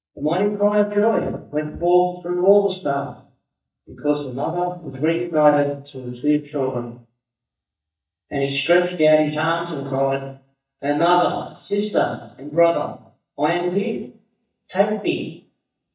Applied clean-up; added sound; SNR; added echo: neural mask model DeepFilterNet 3.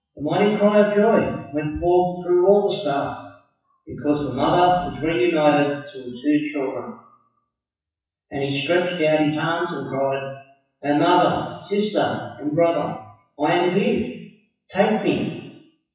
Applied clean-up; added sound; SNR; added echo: classical method WPE with log-MMSE.